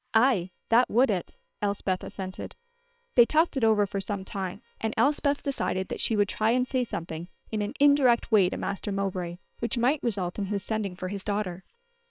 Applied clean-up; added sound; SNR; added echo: neural separator model SepFormer WHAM!.